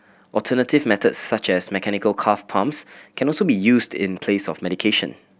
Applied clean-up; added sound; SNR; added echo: none; none; none; none.